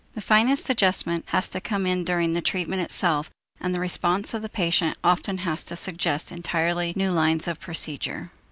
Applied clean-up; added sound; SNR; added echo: none; none; none; none.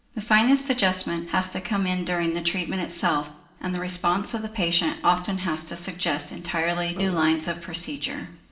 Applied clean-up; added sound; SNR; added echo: neural separator model SepFormer DNS4.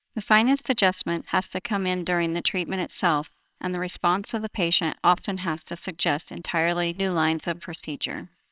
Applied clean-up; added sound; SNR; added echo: neural separator model SepFormer WHAMR!.